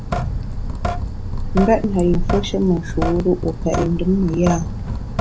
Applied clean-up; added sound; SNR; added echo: none; Drip / Sink (filling or washing); 2 dB; none.